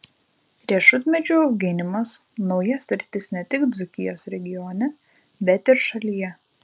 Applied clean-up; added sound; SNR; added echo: none; none; none; none.